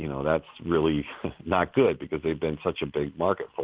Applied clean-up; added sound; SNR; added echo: none; none; none; none.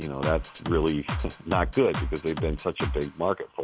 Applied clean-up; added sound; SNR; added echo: none; Drum kit; 5 dB; none.